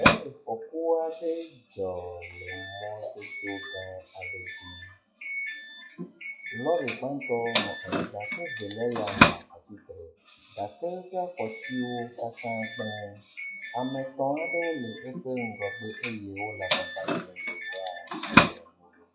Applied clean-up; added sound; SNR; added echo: classical method WPE with log-MMSE.